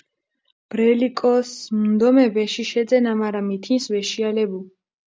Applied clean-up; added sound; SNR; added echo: none; none; none; none.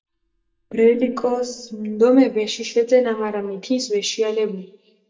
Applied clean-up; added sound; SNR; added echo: neural mask model DeepFilterNet 3.